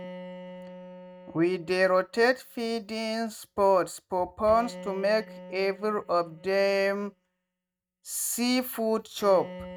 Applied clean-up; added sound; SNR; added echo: neural mask model RNNoise.